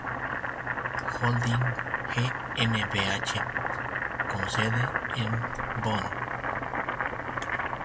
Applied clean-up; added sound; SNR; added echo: none; Boiling; -1 dB; none.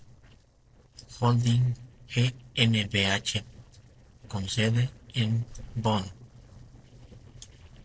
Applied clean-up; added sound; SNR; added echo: neural separator model SepFormer DNS4.